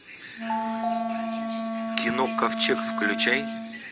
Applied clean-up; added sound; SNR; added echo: none; Wind instrument, woodwind instrument + Telephone; 0 dB; none.